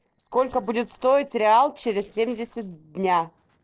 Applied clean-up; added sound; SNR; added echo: neural separator model SepFormer DNS4.